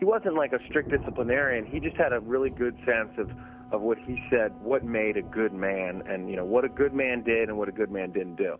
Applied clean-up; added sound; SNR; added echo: none; Wind instrument, woodwind instrument + Thunder / Rain; 15 dB; none.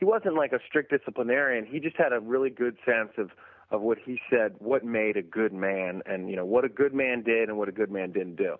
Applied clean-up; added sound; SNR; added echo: none; none; none; none.